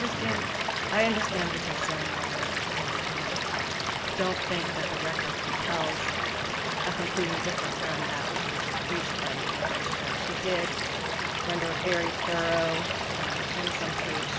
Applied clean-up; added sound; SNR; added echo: none; Stream / Liquid; -4 dB; none.